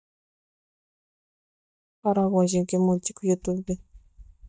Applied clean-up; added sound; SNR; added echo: neural mask model DeepFilterNet 3.